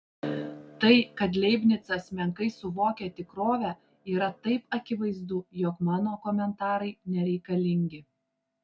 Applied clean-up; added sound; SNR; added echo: none; none; none; none.